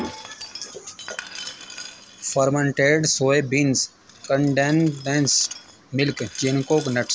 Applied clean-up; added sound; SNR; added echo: none; Glass; 18 dB; none.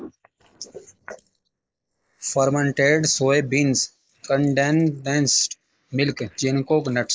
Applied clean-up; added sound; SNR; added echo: neural mask model Resemble Enhance denoiser.